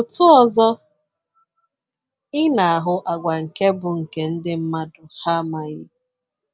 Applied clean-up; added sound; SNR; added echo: none; none; none; none.